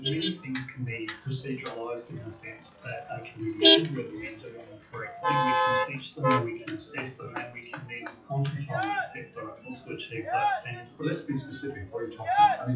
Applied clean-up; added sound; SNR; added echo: classical method WPE with log-MMSE.